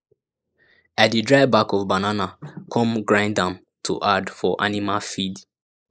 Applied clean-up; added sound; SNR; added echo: neural mask model Resemble Enhance denoiser.